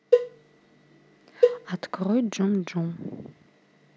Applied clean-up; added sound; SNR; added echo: none; Cowbell; -4 dB; none.